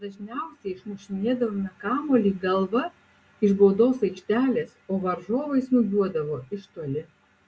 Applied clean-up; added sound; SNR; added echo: none; none; none; none.